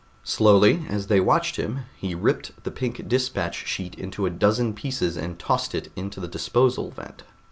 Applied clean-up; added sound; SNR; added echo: none; none; none; none.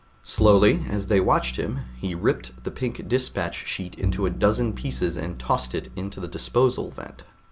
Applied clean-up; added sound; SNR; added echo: none; Bowed string instrument; 8 dB; none.